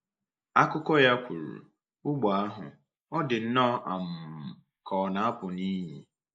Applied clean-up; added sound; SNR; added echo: neural mask model Resemble Enhance denoiser.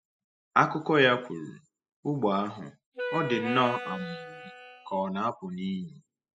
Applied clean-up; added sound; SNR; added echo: classical method spectral subtraction.